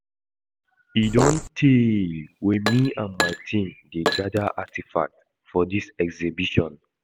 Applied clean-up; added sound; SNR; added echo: none; Fart + Glass; 5 dB; none.